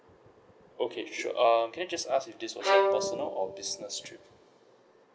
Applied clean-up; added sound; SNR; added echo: none; Bowed string instrument; -2 dB; none.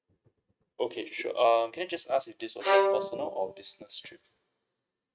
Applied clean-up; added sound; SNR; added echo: neural mask model RNNoise.